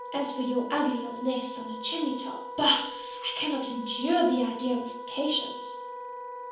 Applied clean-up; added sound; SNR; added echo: none; Wind instrument, woodwind instrument; 9 dB; reverberation time 0.7 s.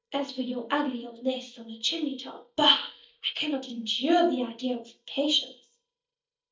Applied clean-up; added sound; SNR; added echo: neural mask model DeepFilterNet 3.